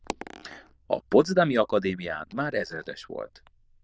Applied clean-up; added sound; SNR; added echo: neural diffusion model UNIVERSE++.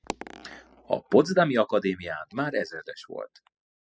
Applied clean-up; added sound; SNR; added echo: classical method spectral subtraction.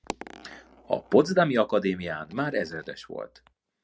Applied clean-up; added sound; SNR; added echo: none; Coin (dropping); 19 dB; none.